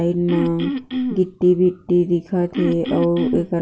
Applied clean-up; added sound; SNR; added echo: none; Cough; 6 dB; none.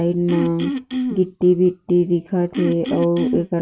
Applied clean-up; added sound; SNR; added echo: neural mask model RNNoise.